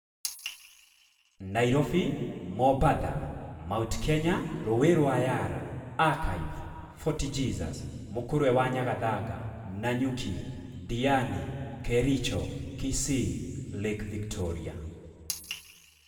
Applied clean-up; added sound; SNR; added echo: none; none; none; reverberation time 1.9 s.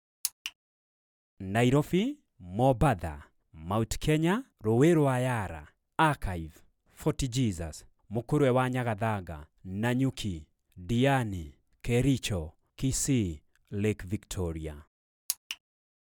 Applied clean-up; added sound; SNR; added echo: none; none; none; none.